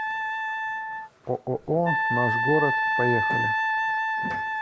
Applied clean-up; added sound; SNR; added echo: none; Wind instrument, woodwind instrument; -3 dB; none.